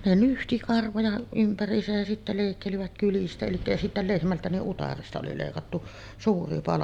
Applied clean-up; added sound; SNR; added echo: none; Wind; 18 dB; none.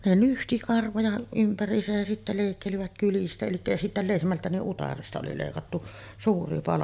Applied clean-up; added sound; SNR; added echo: none; none; none; none.